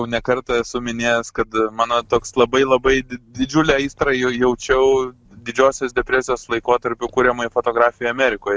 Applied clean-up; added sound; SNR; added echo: none; none; none; none.